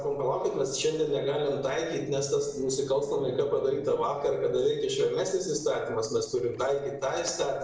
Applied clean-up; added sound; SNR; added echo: neural separator model SepFormer DNS4.